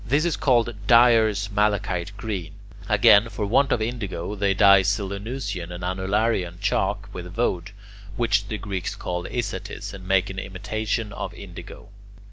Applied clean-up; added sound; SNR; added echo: none; none; none; none.